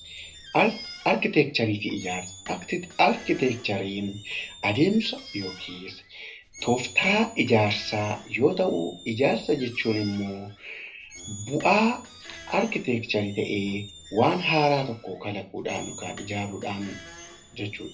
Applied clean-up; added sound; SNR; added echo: none; Squeak; 18 dB; reverberation time 0.3 s.